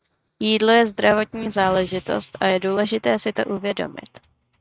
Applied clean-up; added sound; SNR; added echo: neural mask model RNNoise.